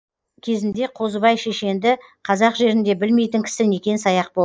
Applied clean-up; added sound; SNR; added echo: neural mask model Resemble Enhance denoiser.